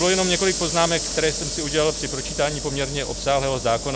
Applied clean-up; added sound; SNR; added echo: none; Sliding door / Hiss; 5 dB; none.